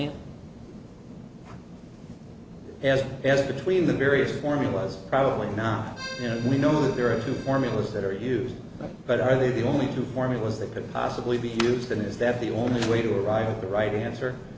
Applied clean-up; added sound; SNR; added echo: none; Accordion; 15 dB; none.